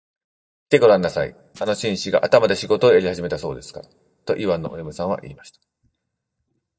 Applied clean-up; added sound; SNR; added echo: neural mask model DeepFilterNet 3.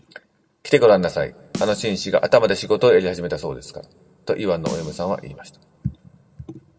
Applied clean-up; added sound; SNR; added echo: none; Snare drum; 16 dB; reverberation time 0.6 s.